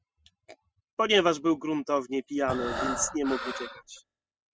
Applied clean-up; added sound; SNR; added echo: classical method spectral subtraction.